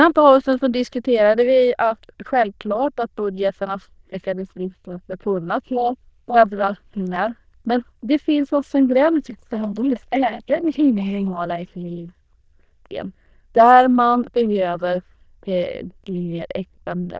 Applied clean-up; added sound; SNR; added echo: neural diffusion model UNIVERSE++.